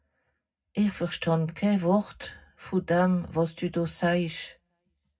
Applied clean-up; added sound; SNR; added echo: none; none; none; reverberation time 0.3 s.